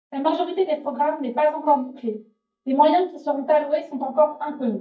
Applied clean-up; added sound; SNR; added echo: neural mask model DeepFilterNet 3.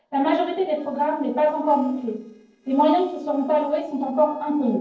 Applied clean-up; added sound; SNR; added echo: neural separator model SepFormer DNS4.